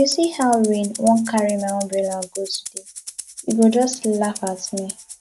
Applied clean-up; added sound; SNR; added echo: none; Rattle (instrument); 14 dB; none.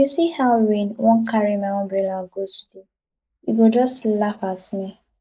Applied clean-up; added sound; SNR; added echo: neural mask model Resemble Enhance denoiser.